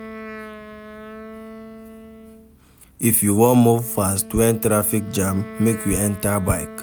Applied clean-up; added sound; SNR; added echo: none; Wind instrument, woodwind instrument; 17 dB; none.